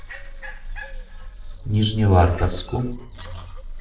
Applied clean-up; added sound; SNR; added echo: neural separator model SepFormer DNS4.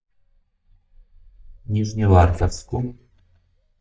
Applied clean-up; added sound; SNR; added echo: neural mask model DeepFilterNet 3.